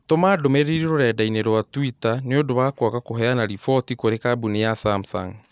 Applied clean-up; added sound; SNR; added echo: none; none; none; none.